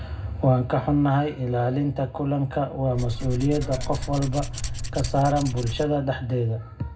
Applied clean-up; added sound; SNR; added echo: none; Tools; 6 dB; reverberation time 0.3 s.